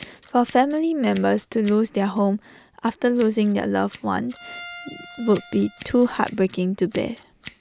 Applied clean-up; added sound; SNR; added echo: none; Bowed string instrument + Scissors; 19 dB; none.